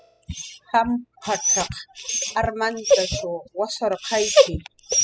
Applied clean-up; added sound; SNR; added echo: classical method spectral subtraction.